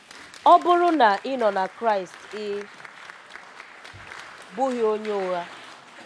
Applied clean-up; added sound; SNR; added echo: none; Applause; 18 dB; none.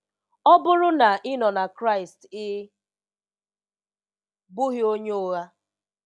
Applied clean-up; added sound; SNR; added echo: none; none; none; none.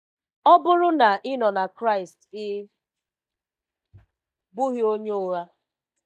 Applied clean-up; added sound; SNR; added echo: neural mask model DeepFilterNet 3.